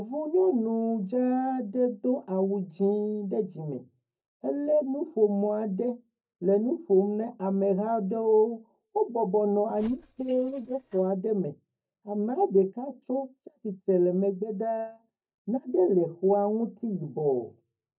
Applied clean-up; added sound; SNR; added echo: neural mask model DeepFilterNet 3.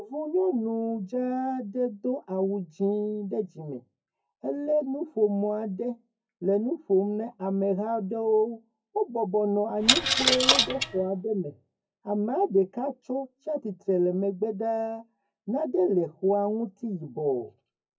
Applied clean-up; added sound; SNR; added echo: classical method WPE with log-MMSE.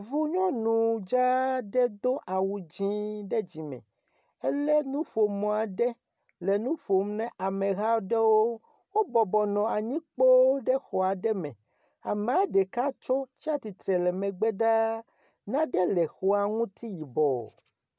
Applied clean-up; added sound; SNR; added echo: none; none; none; none.